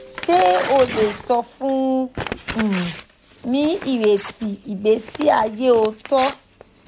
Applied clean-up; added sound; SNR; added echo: none; Crumpling, crinkling / Tearing; 13 dB; none.